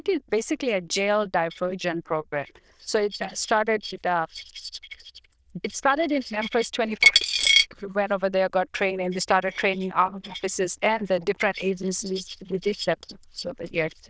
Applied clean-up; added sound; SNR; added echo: neural diffusion model UNIVERSE++.